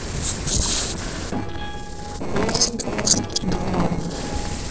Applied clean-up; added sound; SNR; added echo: neural separator model SepFormer DNS4.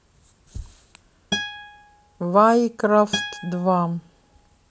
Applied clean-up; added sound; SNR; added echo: none; Acoustic guitar; 10 dB; none.